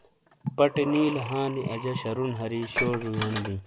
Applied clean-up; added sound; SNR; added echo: none; Dishes, pots, and pans + Breathing; 7 dB; none.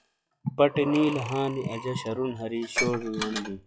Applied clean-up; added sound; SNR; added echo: classical method log-MMSE.